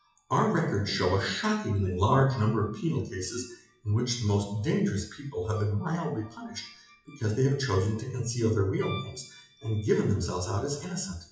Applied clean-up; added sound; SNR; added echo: classical method WPE with log-MMSE.